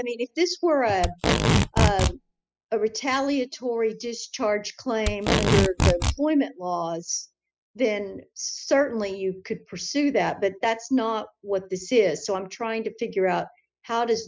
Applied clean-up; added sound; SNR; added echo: classical method spectral subtraction.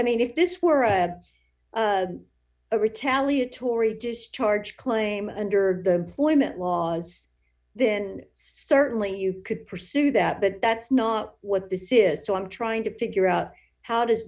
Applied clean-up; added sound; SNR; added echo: none; none; none; none.